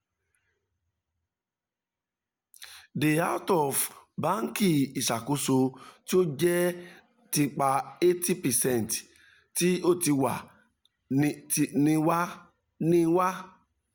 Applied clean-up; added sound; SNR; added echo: none; none; none; none.